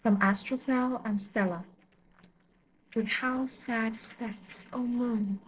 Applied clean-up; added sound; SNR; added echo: neural separator model SepFormer DNS4.